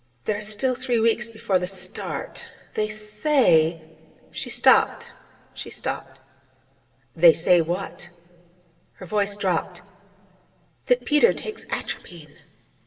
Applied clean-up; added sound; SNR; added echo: none; none; none; reverberation time 1.6 s.